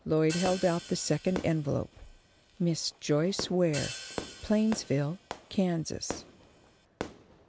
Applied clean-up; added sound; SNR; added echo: none; Fireworks + Hi-hat; 12 dB; none.